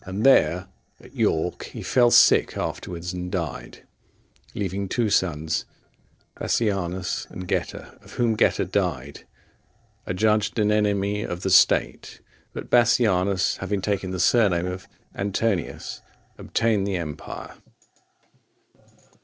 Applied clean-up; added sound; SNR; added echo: neural separator model SepFormer DNS4.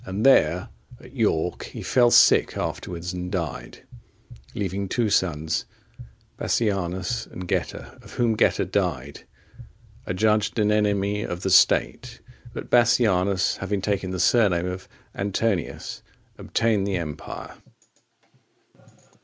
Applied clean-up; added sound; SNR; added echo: none; none; none; none.